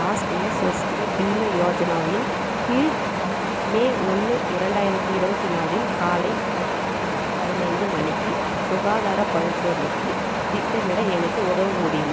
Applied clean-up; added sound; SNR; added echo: none; Wind; -2 dB; none.